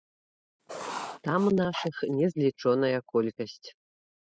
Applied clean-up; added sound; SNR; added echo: classical method spectral subtraction.